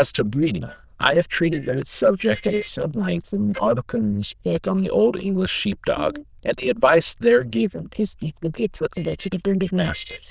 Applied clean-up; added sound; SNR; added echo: neural diffusion model UNIVERSE++.